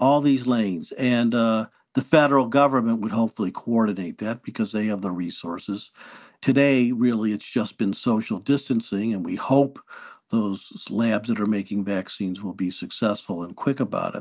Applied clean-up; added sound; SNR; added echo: none; none; none; none.